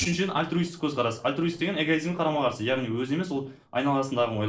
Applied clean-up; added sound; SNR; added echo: neural separator model SepFormer DNS4.